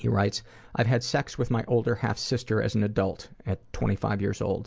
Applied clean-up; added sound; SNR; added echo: none; none; none; none.